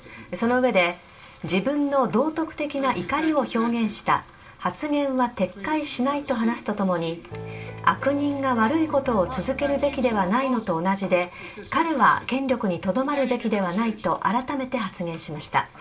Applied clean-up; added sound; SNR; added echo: none; Piano; 13 dB; reverberation time 0.2 s.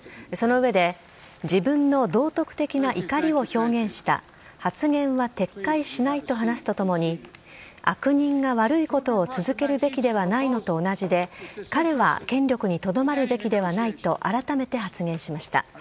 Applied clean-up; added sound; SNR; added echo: none; none; none; none.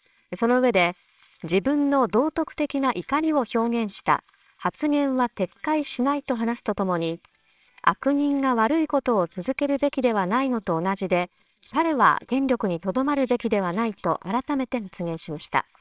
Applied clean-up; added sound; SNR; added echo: neural separator model SepFormer WHAMR!.